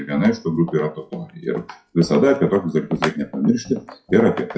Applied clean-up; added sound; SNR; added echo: classical method WPE with log-MMSE.